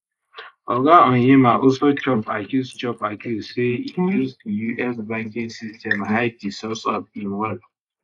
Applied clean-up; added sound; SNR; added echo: neural mask model Resemble Enhance denoiser.